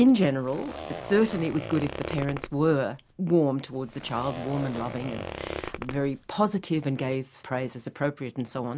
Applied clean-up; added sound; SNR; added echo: none; Zipper (clothing); 11 dB; none.